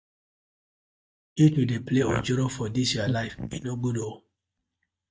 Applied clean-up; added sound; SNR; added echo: neural mask model DeepFilterNet 3.